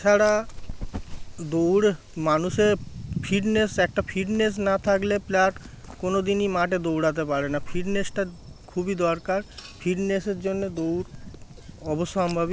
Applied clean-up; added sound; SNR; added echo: none; Dog; 13 dB; none.